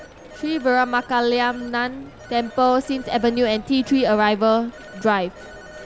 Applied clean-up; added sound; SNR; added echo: none; Telephone; 19 dB; none.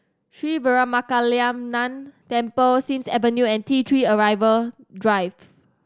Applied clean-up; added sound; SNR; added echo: none; none; none; none.